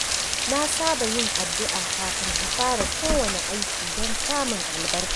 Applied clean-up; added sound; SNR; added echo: none; Rain; -4 dB; none.